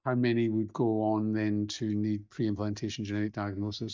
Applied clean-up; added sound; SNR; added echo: neural mask model DeepFilterNet 3.